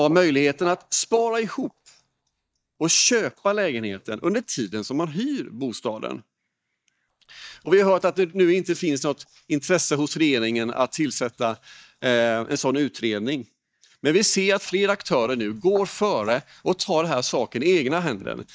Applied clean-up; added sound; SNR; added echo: neural mask model DeepFilterNet 3.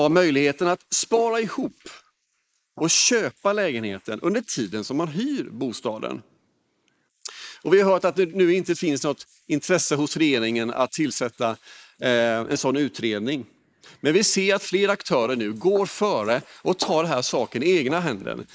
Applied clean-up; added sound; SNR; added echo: neural mask model Resemble Enhance denoiser.